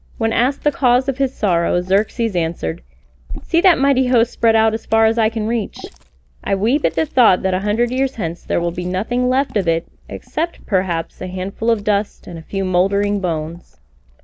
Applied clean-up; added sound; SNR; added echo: none; Liquid; 19 dB; none.